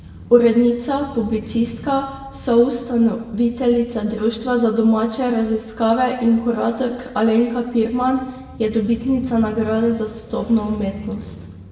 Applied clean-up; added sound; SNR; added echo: none; Motorcycle / Crow; 19 dB; reverberation time 1.1 s.